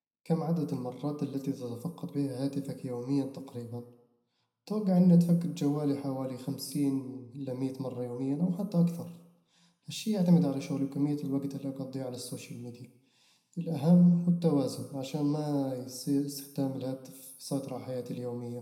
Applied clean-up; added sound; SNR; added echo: none; none; none; reverberation time 0.8 s.